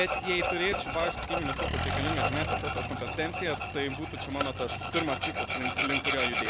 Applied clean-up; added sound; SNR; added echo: none; Tools + Accelerating, revving, vroom; -1 dB; none.